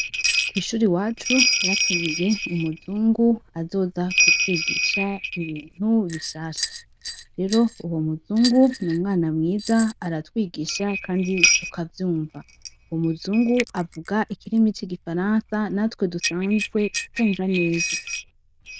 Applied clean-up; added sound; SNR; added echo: neural diffusion model UNIVERSE++.